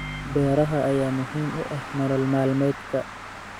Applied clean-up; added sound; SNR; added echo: none; Traffic noise, roadway noise + Microwave oven; 11 dB; none.